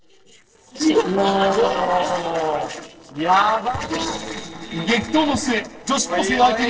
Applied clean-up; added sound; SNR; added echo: neural separator model SepFormer DNS4.